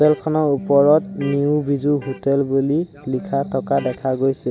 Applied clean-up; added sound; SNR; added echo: none; Electric guitar; 17 dB; none.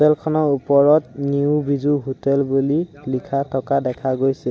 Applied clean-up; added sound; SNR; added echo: none; none; none; none.